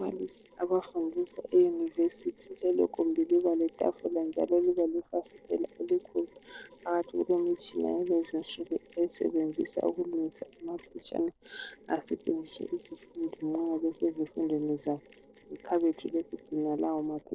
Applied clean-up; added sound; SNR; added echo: neural separator model SepFormer DNS4.